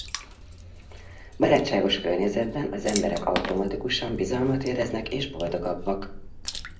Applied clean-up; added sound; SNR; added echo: none; Water / Splash, splatter; 11 dB; reverberation time 0.5 s.